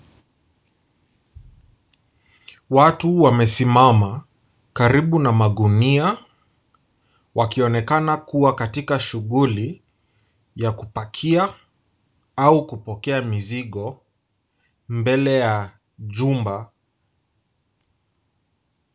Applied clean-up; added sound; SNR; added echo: none; none; none; none.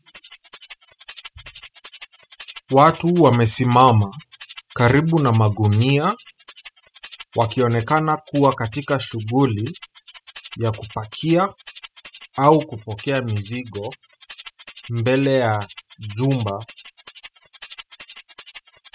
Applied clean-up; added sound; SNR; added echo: classical method spectral subtraction.